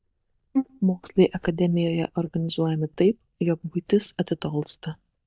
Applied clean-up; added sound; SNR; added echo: neural mask model DeepFilterNet 3.